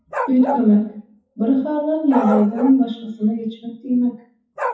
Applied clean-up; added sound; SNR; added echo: classical method WPE with log-MMSE.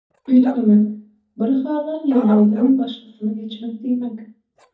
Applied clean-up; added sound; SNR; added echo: neural mask model DeepFilterNet 3.